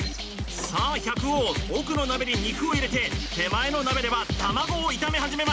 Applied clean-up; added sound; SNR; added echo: none; none; none; none.